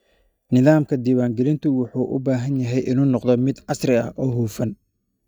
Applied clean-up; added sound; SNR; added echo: neural mask model DeepFilterNet 3.